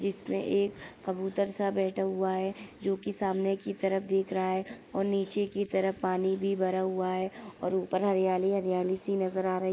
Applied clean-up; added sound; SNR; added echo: neural mask model Resemble Enhance denoiser.